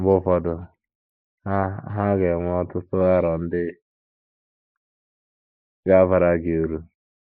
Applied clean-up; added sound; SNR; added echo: neural mask model Resemble Enhance denoiser.